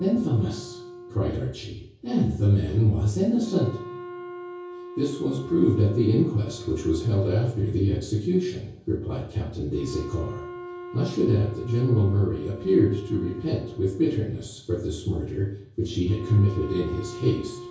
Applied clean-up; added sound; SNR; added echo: none; Wind instrument, woodwind instrument; 16 dB; reverberation time 0.6 s.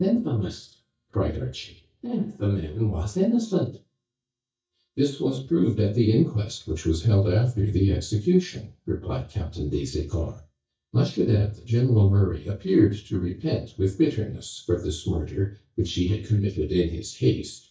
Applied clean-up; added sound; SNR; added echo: neural mask model DeepFilterNet 3.